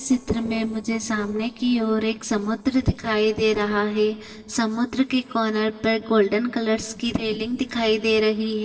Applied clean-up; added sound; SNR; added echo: neural separator model SepFormer DNS4.